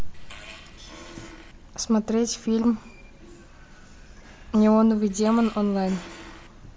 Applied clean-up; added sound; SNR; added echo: none; Fart; 20 dB; none.